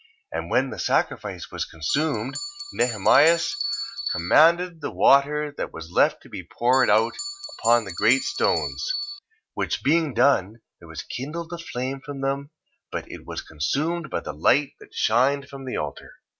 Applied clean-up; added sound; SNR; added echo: none; Bell; 7 dB; none.